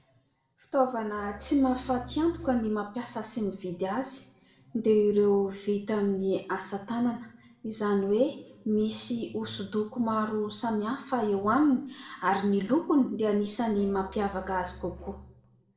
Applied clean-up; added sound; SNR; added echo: none; Musical instrument; 19 dB; reverberation time 0.5 s.